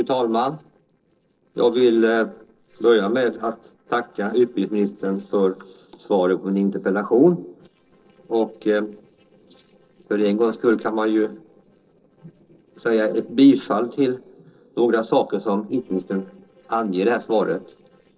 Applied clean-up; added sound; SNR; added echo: neural separator model SepFormer DNS4.